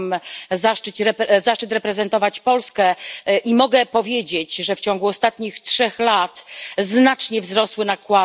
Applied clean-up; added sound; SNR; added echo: none; none; none; none.